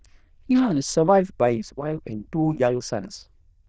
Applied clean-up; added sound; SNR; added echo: neural diffusion model UNIVERSE++.